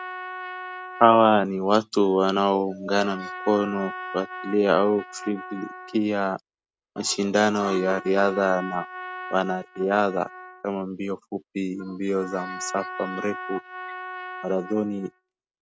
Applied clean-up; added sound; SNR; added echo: neural mask model RNNoise.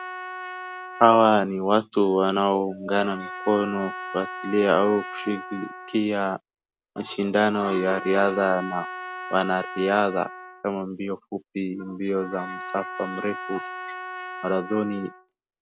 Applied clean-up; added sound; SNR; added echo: none; Trumpet; 12 dB; none.